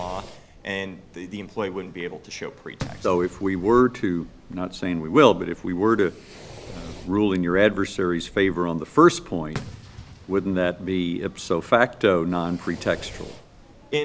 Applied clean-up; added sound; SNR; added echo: none; Fireworks; 19 dB; none.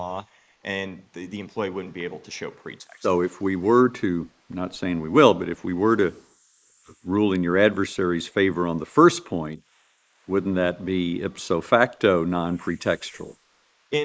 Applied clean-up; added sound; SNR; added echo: neural mask model Resemble Enhance denoiser.